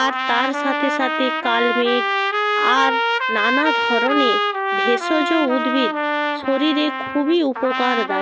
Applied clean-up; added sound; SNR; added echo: none; Trumpet; 0 dB; none.